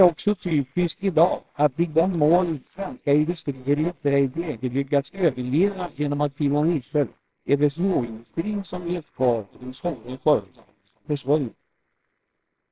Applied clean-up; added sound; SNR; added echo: neural separator model SepFormer WHAMR!.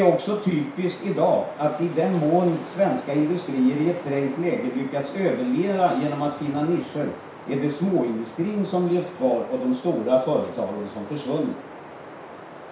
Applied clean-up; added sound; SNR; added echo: none; Wind; 16 dB; reverberation time 0.6 s.